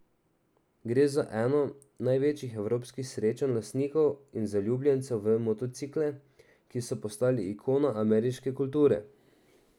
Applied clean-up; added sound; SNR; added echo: none; none; none; none.